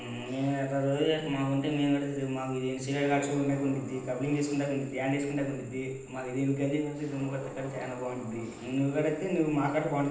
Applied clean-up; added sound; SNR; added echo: none; Mechanisms; 19 dB; reverberation time 0.9 s.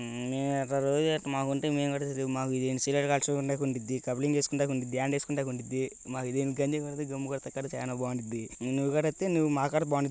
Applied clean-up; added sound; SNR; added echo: none; none; none; none.